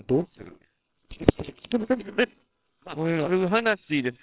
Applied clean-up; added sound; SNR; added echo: neural separator model SepFormer WHAMR!.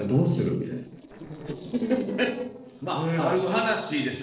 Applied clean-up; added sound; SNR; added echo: neural separator model SepFormer DNS4.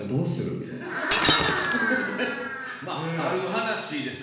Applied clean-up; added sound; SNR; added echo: none; Shatter; 2 dB; reverberation time 1.1 s.